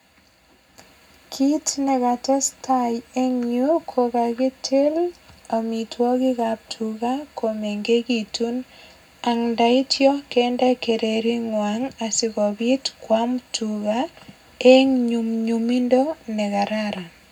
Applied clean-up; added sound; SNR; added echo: none; none; none; reverberation time 0.3 s.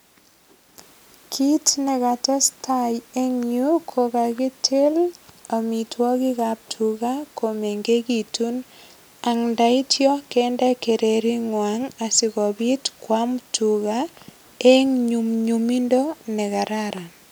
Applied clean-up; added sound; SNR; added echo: none; none; none; none.